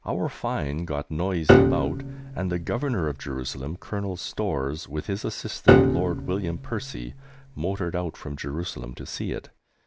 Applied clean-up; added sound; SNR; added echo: none; Piano; -4 dB; none.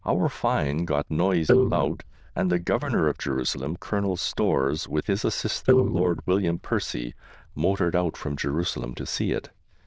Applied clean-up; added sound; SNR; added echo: neural diffusion model UNIVERSE++.